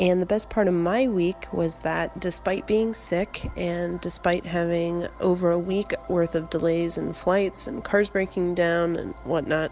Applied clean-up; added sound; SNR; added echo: none; none; none; none.